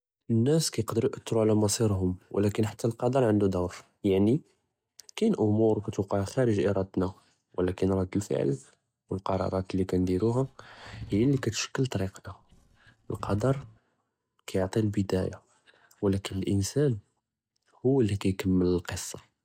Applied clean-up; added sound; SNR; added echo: neural mask model DeepFilterNet 3.